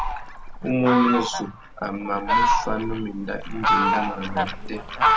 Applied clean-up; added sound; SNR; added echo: none; Fowl; -2 dB; none.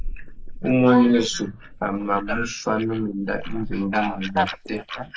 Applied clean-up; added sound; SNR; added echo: neural mask model Resemble Enhance denoiser.